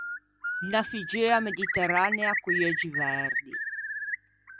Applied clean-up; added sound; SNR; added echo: none; Bird; 1 dB; none.